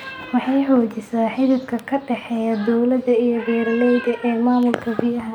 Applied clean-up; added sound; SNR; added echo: none; none; none; none.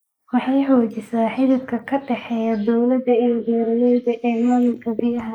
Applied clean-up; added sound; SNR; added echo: neural mask model Resemble Enhance denoiser.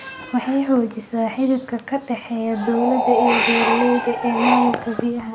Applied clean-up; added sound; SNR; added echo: none; Wind; 0 dB; none.